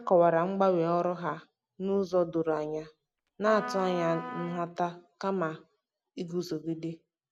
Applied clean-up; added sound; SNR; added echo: none; Trumpet; 11 dB; none.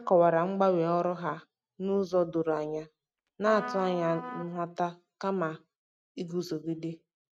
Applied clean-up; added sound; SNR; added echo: neural mask model RNNoise.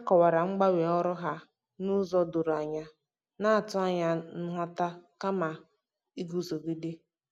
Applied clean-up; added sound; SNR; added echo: none; none; none; none.